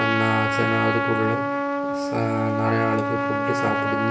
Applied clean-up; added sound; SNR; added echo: none; Trumpet; -2 dB; reverberation time 0.7 s.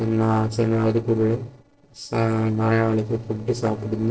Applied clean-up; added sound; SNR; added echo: neural separator model SepFormer DNS4.